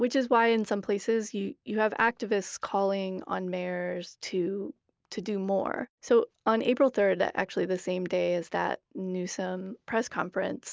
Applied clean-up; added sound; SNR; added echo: none; none; none; none.